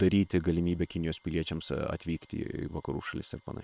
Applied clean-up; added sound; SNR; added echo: neural separator model SepFormer WHAM!.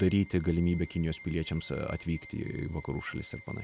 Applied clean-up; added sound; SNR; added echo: none; Bowed string instrument; 19 dB; none.